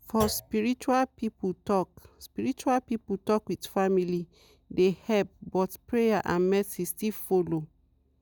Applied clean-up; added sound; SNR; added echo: none; Thump, thud; 14 dB; none.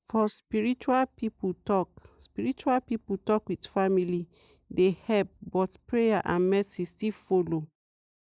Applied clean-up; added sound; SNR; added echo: neural mask model Resemble Enhance denoiser.